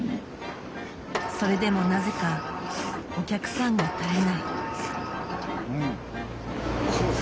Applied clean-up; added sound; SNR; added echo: none; Sliding door; 5 dB; none.